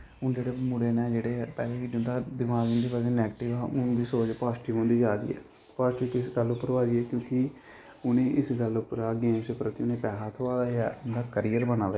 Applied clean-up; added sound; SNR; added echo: none; none; none; none.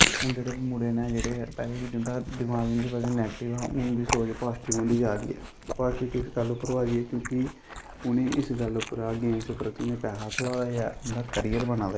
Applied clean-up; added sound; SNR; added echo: neural mask model Resemble Enhance denoiser.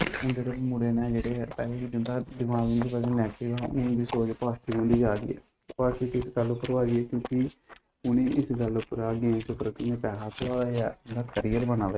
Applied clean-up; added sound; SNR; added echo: neural mask model RNNoise.